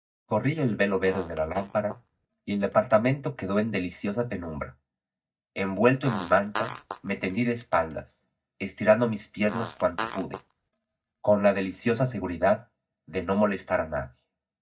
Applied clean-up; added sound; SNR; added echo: neural mask model DeepFilterNet 3.